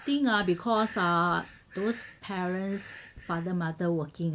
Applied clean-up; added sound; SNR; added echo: none; Breathing; 20 dB; none.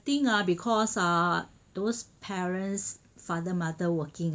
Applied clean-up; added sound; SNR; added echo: none; none; none; none.